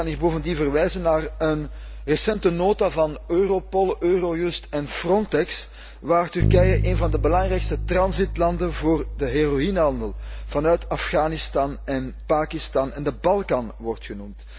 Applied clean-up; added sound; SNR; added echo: none; Bass guitar; 6 dB; none.